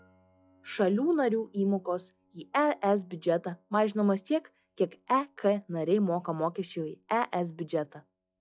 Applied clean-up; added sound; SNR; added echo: classical method log-MMSE.